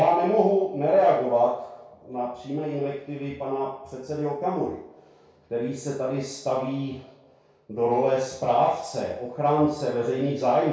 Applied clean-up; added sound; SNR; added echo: none; none; none; reverberation time 0.6 s.